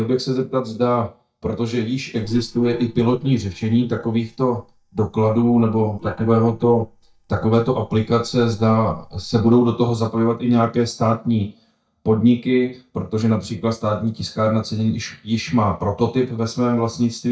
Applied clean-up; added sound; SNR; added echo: neural mask model DeepFilterNet 3.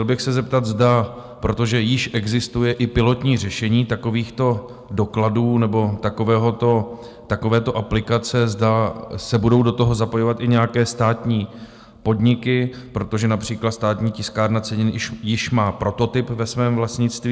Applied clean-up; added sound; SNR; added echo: none; none; none; none.